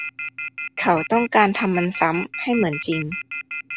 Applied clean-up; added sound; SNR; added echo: none; Telephone; 9 dB; none.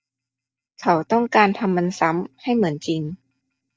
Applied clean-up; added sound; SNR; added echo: neural mask model DeepFilterNet 3.